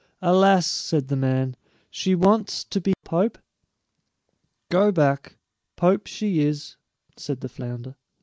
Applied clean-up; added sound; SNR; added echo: neural mask model Resemble Enhance denoiser.